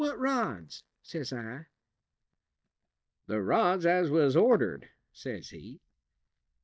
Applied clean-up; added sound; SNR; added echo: neural mask model DeepFilterNet 3.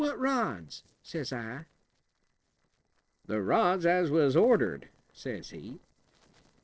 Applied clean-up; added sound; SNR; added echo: neural separator model SepFormer DNS4.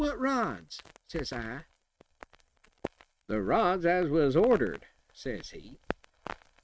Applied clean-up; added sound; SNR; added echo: neural mask model RNNoise.